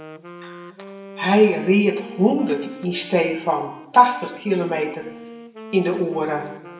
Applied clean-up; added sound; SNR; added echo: none; Wind instrument, woodwind instrument; 17 dB; reverberation time 0.7 s.